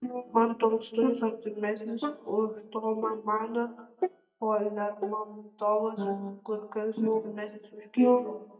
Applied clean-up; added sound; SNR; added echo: neural mask model DeepFilterNet 3.